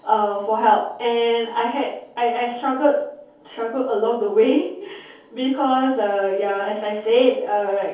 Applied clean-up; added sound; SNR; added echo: none; none; none; reverberation time 0.6 s.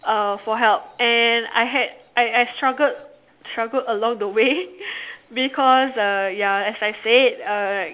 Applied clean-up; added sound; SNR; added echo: none; none; none; none.